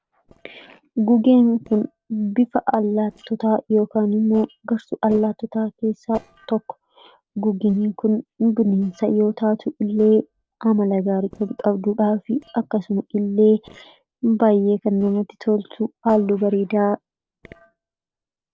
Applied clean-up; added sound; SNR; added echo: neural separator model SepFormer DNS4.